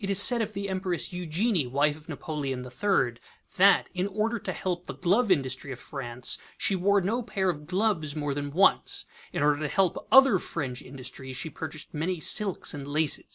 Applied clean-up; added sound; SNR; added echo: none; none; none; none.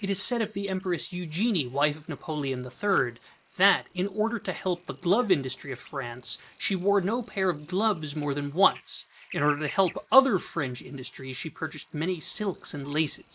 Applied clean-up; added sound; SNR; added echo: neural mask model Resemble Enhance denoiser.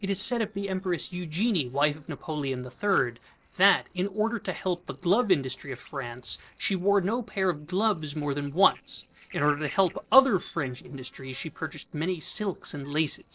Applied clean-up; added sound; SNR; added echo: neural separator model SepFormer DNS4.